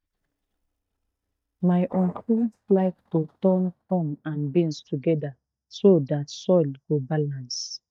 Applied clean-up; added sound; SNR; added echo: neural mask model DeepFilterNet 3.